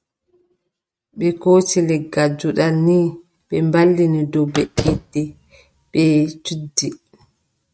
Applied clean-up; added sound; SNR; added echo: neural mask model RNNoise.